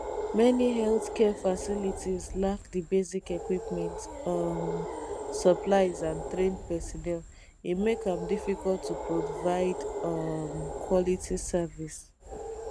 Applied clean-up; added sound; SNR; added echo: none; Animal; 7 dB; none.